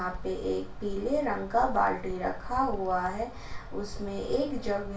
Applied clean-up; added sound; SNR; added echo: none; Bird; 17 dB; reverberation time 0.4 s.